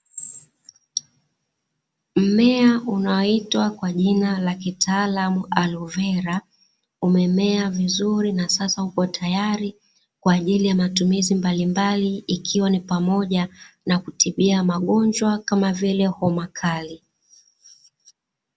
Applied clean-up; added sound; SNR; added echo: none; none; none; none.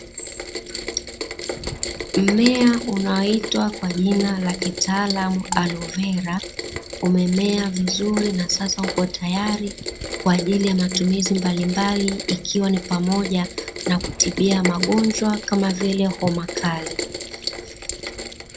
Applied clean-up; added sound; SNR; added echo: none; Rain; 8 dB; none.